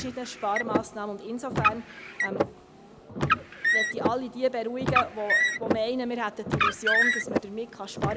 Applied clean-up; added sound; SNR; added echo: none; Car; -4 dB; none.